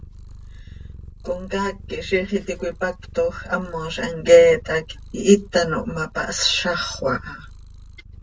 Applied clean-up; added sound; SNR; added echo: none; Purr; 17 dB; none.